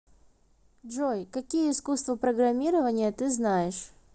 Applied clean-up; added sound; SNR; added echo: none; none; none; none.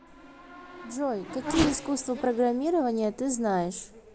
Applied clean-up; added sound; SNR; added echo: none; Race car, auto racing / Accelerating, revving, vroom; 9 dB; none.